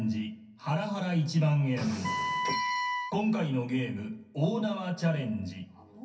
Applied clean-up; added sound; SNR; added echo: none; Wind instrument, woodwind instrument; 3 dB; reverberation time 0.3 s.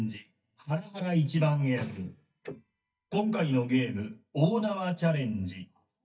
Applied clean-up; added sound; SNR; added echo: neural mask model DeepFilterNet 3.